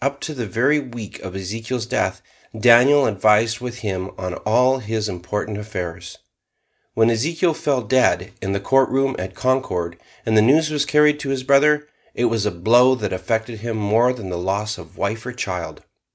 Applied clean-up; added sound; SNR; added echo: none; none; none; none.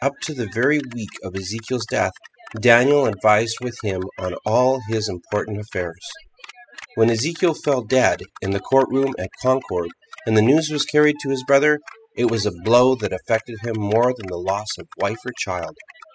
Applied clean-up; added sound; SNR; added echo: classical method spectral subtraction.